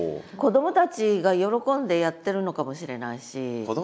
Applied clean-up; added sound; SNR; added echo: none; none; none; none.